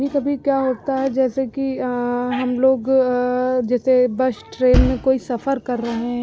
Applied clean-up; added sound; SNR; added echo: none; Bass drum; 2 dB; none.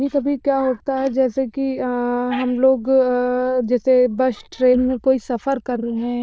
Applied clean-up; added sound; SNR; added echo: neural diffusion model UNIVERSE++.